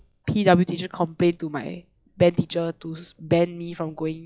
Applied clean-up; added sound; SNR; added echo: classical method log-MMSE.